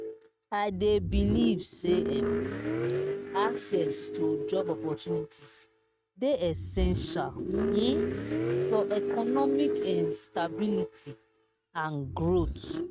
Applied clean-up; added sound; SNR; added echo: neural mask model RNNoise.